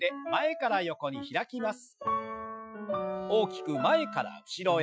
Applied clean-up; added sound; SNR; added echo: classical method Wiener filter.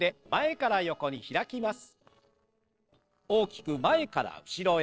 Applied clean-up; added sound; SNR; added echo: neural separator model SepFormer DNS4.